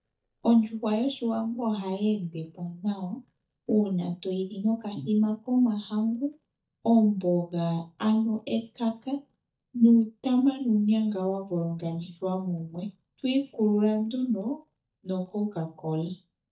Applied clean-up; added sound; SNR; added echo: neural mask model DeepFilterNet 3.